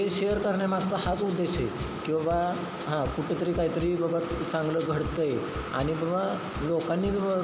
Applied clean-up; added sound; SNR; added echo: none; Bass drum / Drum kit; 14 dB; none.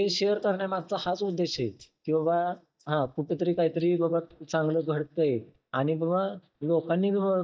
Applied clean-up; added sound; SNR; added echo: neural mask model DeepFilterNet 3.